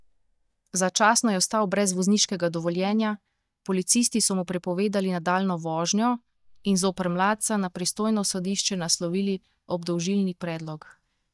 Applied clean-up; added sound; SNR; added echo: neural mask model DeepFilterNet 3.